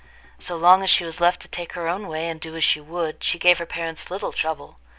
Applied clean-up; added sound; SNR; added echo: none; none; none; none.